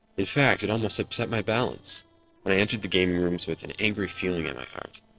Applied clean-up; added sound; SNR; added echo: neural separator model SepFormer DNS4.